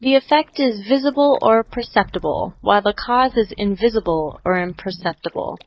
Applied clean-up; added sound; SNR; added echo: neural mask model DeepFilterNet 3.